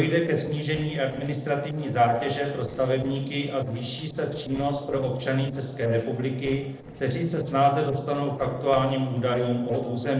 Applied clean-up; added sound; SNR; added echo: neural separator model SepFormer DNS4.